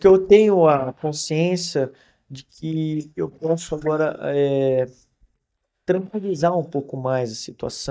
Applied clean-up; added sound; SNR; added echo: neural mask model DeepFilterNet 3.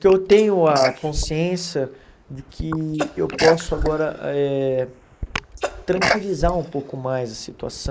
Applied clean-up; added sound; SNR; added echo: neural mask model Resemble Enhance denoiser.